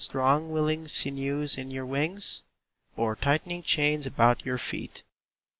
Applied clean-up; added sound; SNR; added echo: none; none; none; none.